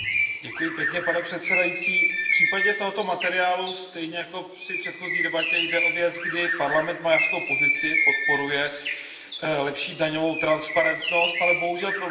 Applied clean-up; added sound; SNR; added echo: none; Bird; -1 dB; reverberation time 1.1 s.